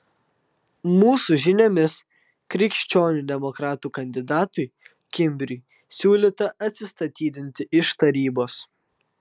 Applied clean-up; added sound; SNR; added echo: none; none; none; none.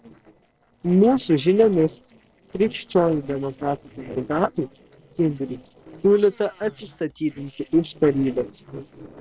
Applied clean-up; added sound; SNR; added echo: neural separator model SepFormer DNS4.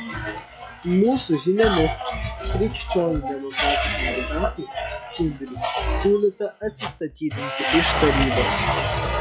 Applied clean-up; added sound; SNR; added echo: classical method log-MMSE.